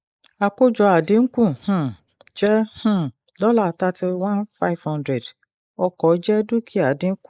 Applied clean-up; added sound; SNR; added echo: neural mask model Resemble Enhance denoiser.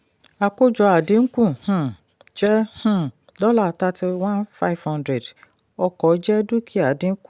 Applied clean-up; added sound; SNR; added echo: none; none; none; none.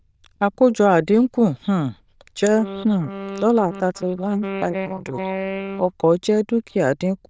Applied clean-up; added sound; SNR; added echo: neural diffusion model UNIVERSE++.